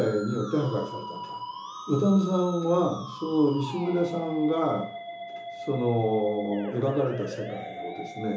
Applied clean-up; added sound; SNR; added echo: none; Musical instrument; 11 dB; reverberation time 1.2 s.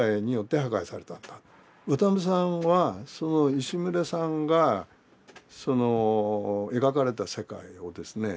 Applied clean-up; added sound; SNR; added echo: none; none; none; none.